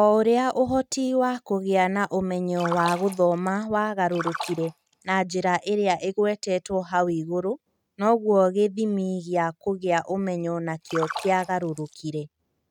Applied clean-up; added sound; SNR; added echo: neural mask model RNNoise.